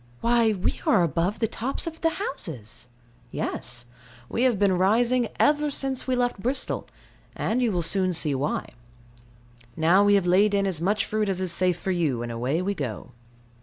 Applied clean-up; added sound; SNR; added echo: none; none; none; none.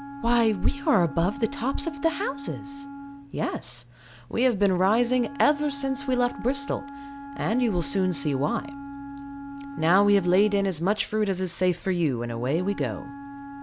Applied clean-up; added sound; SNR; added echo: none; Wind instrument, woodwind instrument; 13 dB; none.